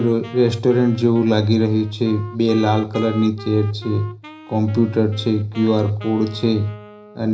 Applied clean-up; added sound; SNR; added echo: none; Wind instrument, woodwind instrument; 18 dB; reverberation time 0.5 s.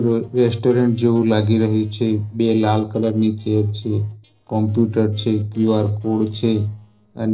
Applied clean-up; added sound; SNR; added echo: neural separator model SepFormer DNS4.